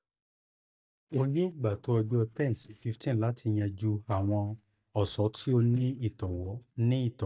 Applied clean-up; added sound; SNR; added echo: neural mask model DeepFilterNet 3.